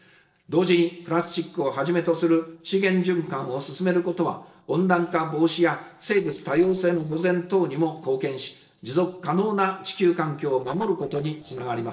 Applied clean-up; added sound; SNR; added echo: neural separator model SepFormer DNS4.